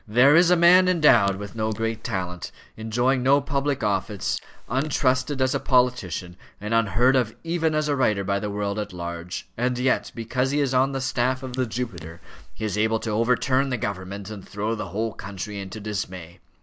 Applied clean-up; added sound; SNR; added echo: neural mask model Resemble Enhance denoiser.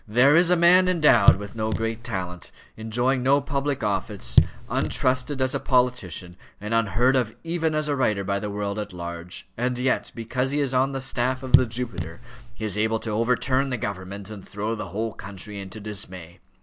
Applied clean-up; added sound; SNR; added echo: none; Raindrop / Drip; 0 dB; none.